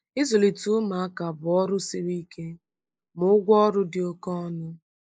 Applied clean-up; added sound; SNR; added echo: neural mask model Resemble Enhance denoiser.